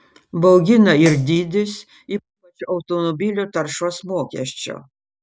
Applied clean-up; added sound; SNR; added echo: none; Hi-hat; 14 dB; none.